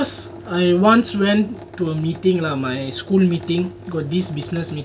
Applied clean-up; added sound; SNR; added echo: none; Sink (filling or washing) / Water tap, faucet; 19 dB; none.